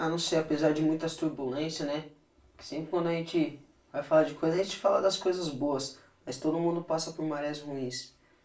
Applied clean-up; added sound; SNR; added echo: none; none; none; reverberation time 0.3 s.